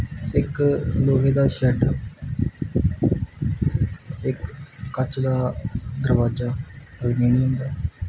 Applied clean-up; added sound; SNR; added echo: none; none; none; none.